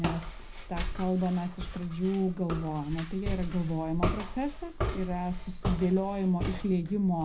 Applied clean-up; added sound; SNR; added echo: none; Walk, footsteps; 5 dB; reverberation time 0.3 s.